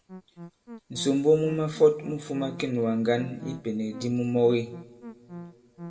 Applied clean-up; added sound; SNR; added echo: none; Musical instrument; 17 dB; reverberation time 1.1 s.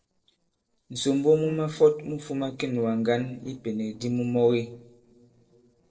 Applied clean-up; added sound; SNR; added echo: neural separator model SepFormer DNS4.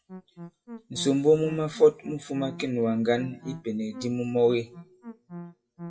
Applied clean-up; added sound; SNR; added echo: classical method WPE with log-MMSE.